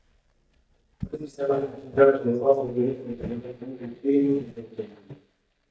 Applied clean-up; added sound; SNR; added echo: neural mask model DeepFilterNet 3.